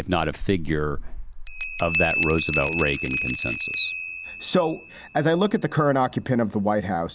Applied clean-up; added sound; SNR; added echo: none; Bell; 6 dB; none.